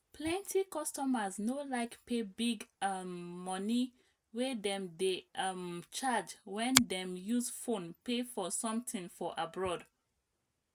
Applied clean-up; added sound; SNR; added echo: none; Finger snapping; 0 dB; none.